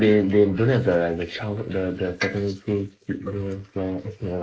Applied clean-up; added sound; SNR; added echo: neural mask model Resemble Enhance denoiser.